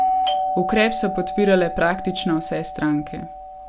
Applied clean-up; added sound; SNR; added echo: none; Doorbell; 4 dB; none.